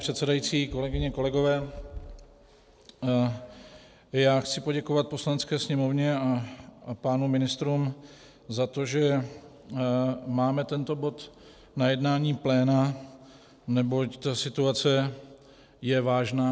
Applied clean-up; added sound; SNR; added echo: none; none; none; none.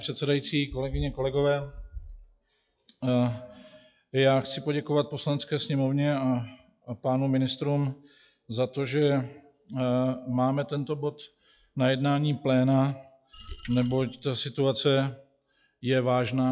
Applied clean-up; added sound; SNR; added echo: classical method log-MMSE.